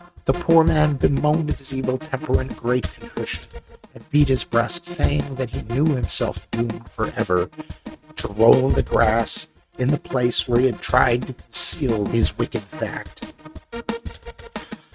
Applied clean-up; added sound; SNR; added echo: neural mask model RNNoise.